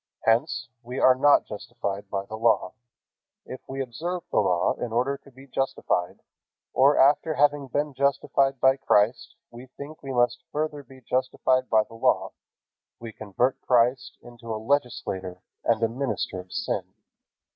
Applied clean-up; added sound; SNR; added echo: none; none; none; none.